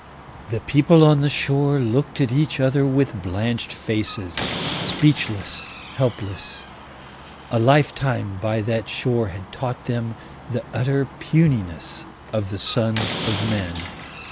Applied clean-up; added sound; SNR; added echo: none; Slam; 13 dB; none.